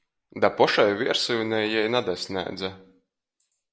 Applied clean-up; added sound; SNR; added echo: neural mask model Resemble Enhance denoiser.